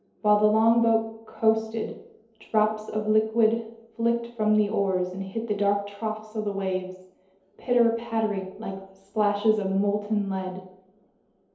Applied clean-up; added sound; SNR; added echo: none; none; none; reverberation time 2.2 s.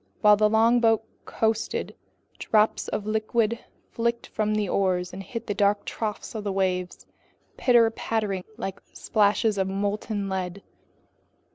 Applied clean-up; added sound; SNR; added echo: none; none; none; none.